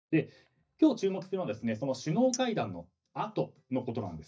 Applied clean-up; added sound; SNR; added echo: neural mask model DeepFilterNet 3.